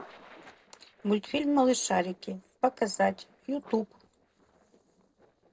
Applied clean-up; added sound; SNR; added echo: neural separator model SepFormer DNS4.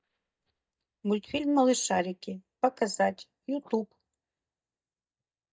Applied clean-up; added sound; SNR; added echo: neural mask model DeepFilterNet 3.